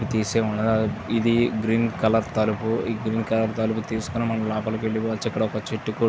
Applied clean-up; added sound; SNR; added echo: none; none; none; none.